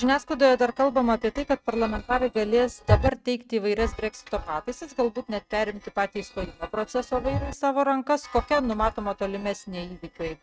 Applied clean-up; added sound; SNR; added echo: neural mask model RNNoise.